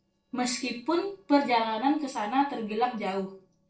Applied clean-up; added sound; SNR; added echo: neural separator model SepFormer DNS4.